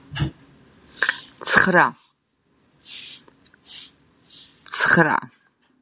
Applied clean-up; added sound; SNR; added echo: none; none; none; none.